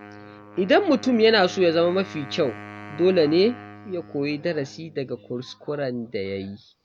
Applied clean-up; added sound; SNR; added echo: none; Wind instrument, woodwind instrument; 18 dB; none.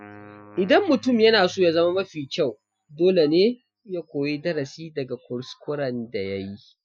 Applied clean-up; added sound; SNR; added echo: classical method Wiener filter.